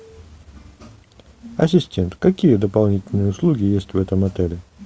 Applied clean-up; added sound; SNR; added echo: none; none; none; none.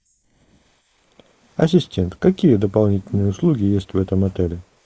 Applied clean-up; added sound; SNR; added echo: neural mask model Resemble Enhance denoiser.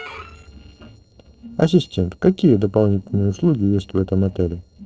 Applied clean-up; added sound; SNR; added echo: neural separator model SepFormer DNS4.